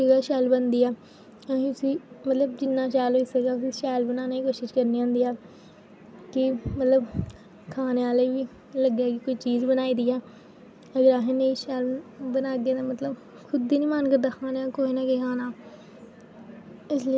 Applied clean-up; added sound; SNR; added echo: none; none; none; none.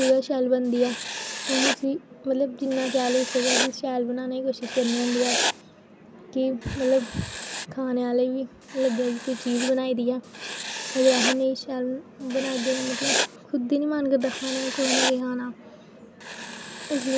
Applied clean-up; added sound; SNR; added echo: none; Writing; 6 dB; none.